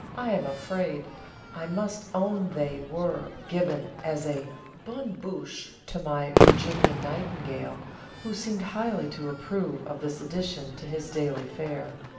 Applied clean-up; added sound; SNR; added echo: none; Crowd / Fireworks; -1 dB; reverberation time 0.8 s.